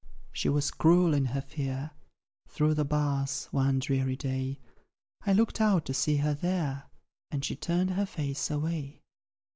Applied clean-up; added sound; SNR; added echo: none; none; none; none.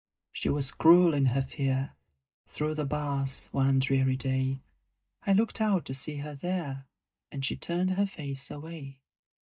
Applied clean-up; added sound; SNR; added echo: neural mask model DeepFilterNet 3.